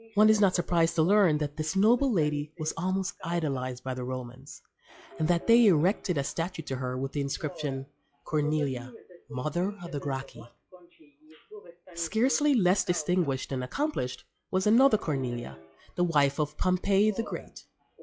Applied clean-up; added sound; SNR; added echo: classical method log-MMSE.